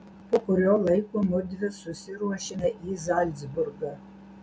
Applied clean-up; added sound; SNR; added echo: none; none; none; none.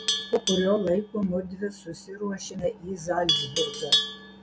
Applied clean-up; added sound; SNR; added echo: none; Livestock, farm animals, working animals; 3 dB; none.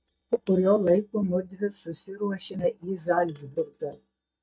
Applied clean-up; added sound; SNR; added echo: neural mask model DeepFilterNet 3.